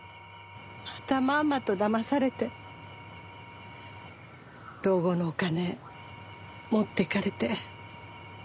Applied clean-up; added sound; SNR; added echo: none; Engine / Tools; 17 dB; none.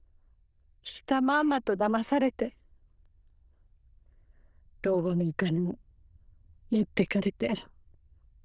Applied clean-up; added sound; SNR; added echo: neural diffusion model UNIVERSE++.